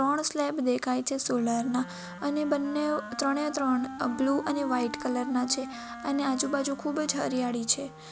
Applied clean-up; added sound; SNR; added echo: none; Wind instrument, woodwind instrument; 13 dB; none.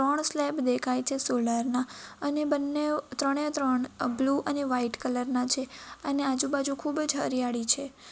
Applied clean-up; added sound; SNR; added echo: none; none; none; none.